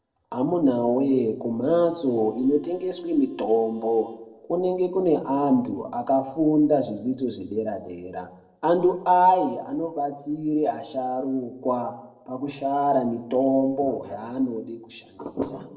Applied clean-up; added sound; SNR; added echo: neural separator model SepFormer DNS4.